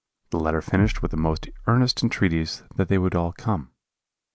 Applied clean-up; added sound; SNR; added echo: none; Bass drum; 9 dB; none.